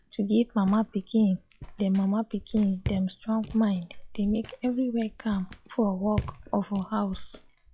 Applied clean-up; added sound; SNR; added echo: classical method log-MMSE.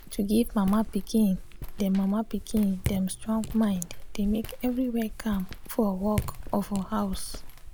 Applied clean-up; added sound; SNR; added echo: none; Walk, footsteps + Raindrop / Drip; 9 dB; none.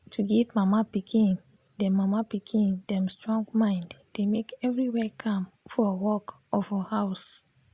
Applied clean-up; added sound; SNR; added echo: none; none; none; none.